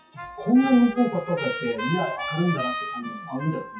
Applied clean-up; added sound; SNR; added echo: classical method WPE with log-MMSE.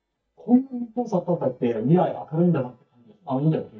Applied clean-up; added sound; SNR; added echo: neural mask model DeepFilterNet 3.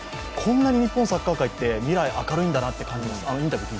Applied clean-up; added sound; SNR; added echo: none; none; none; none.